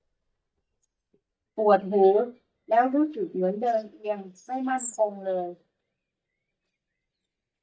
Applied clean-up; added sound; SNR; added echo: neural mask model DeepFilterNet 3.